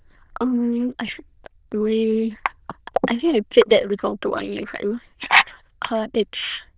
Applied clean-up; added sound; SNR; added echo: neural diffusion model UNIVERSE++.